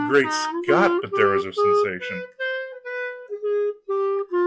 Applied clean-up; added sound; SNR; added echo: classical method log-MMSE.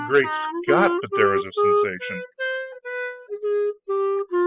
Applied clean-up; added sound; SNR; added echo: classical method spectral subtraction.